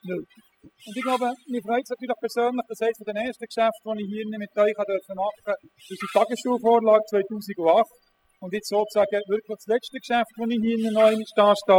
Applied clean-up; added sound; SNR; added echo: classical method spectral subtraction.